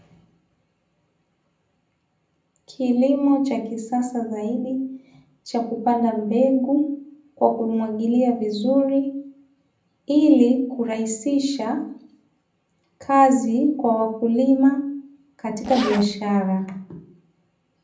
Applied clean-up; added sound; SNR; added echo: none; Zipper (clothing); 11 dB; reverberation time 0.6 s.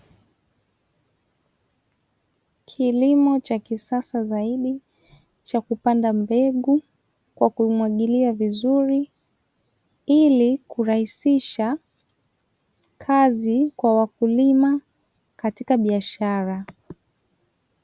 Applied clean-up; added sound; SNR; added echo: none; none; none; none.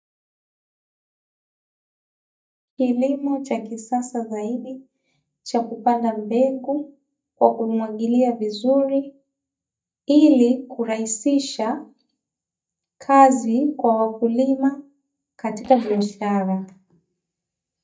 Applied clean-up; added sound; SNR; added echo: neural mask model DeepFilterNet 3.